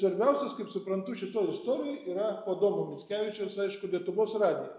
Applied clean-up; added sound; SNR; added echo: none; none; none; none.